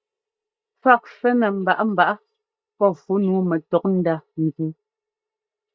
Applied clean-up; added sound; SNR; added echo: neural mask model DeepFilterNet 3.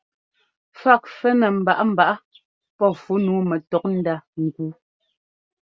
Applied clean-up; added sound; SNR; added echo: none; none; none; none.